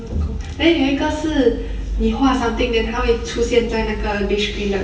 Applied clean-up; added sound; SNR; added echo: none; none; none; reverberation time 1.6 s.